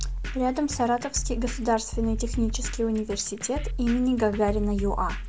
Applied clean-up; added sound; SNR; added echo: none; Drum kit; 5 dB; none.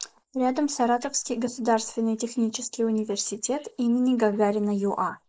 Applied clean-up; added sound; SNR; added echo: neural mask model Resemble Enhance denoiser.